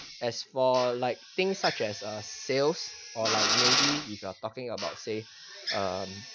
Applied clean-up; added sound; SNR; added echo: none; Drill; 2 dB; none.